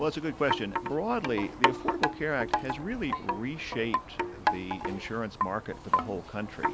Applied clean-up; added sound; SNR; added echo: none; Wind chime; -1 dB; none.